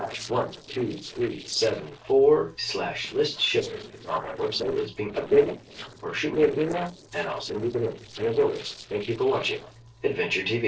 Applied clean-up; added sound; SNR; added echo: neural separator model SepFormer DNS4.